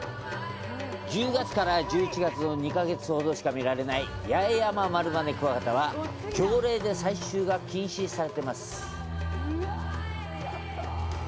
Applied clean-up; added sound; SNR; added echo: none; none; none; none.